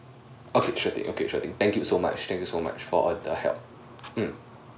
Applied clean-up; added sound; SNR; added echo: none; none; none; none.